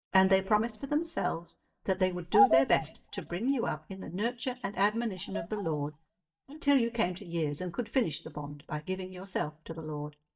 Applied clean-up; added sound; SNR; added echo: neural mask model DeepFilterNet 3.